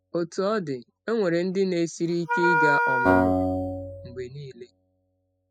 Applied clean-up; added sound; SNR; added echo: classical method spectral subtraction.